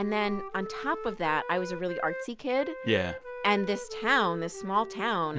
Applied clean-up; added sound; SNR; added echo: none; Wind instrument, woodwind instrument; 10 dB; none.